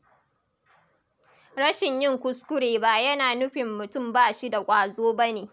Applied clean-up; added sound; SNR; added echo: none; none; none; none.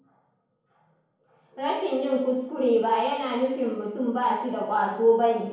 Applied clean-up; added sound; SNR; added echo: none; none; none; reverberation time 0.9 s.